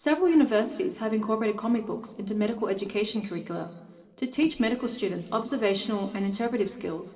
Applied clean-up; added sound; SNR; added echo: neural separator model SepFormer DNS4.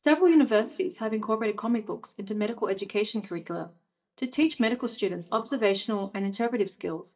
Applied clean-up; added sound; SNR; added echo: neural mask model DeepFilterNet 3.